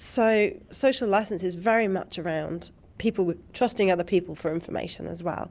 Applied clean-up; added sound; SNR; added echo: none; none; none; none.